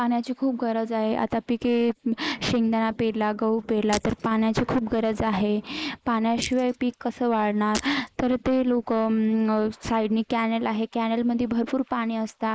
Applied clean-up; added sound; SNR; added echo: neural mask model Resemble Enhance denoiser.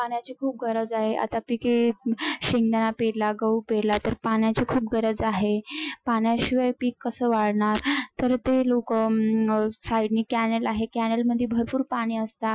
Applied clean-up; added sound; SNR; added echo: classical method Wiener filter.